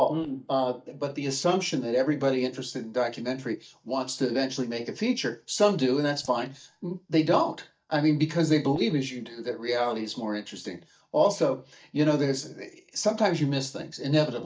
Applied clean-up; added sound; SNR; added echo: neural mask model DeepFilterNet 3.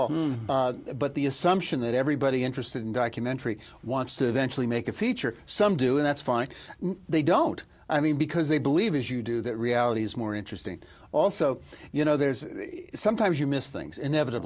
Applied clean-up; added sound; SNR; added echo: none; none; none; none.